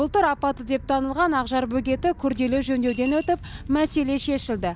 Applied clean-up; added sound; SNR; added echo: none; Coin (dropping) / Glass; 19 dB; none.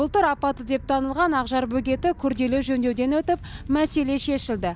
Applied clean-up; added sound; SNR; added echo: none; none; none; none.